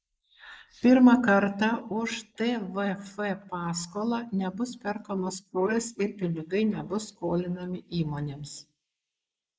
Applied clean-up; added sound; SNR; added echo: neural mask model Resemble Enhance denoiser.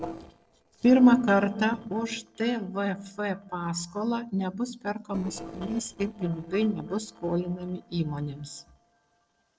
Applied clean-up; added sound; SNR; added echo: neural separator model SepFormer DNS4.